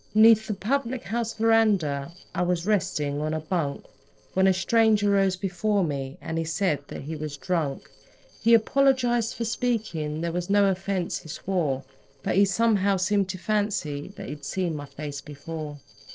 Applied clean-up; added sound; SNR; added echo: neural separator model SepFormer DNS4.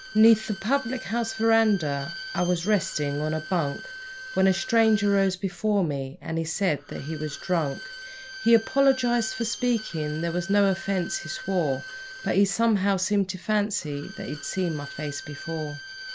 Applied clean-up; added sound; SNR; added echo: none; Bowed string instrument; 15 dB; none.